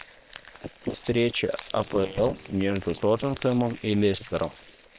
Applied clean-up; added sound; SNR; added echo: neural separator model SepFormer WHAM!.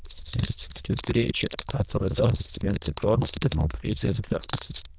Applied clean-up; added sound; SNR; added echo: neural diffusion model UNIVERSE++.